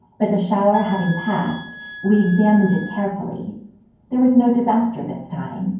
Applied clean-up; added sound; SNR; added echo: none; Wind instrument, woodwind instrument; 16 dB; reverberation time 0.9 s.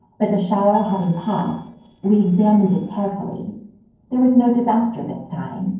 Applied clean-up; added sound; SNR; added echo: neural separator model SepFormer DNS4.